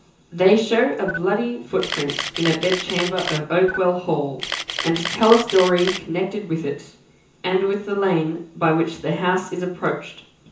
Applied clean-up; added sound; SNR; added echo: none; Camera; 8 dB; reverberation time 0.6 s.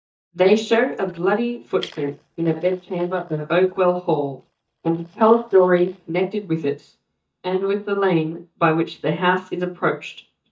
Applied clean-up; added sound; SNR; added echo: neural mask model DeepFilterNet 3.